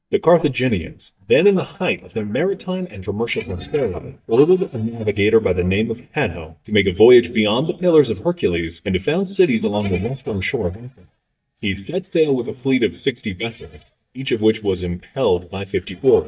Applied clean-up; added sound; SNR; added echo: neural mask model DeepFilterNet 3.